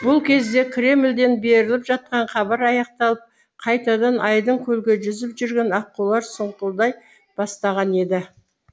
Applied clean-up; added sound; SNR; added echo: none; none; none; none.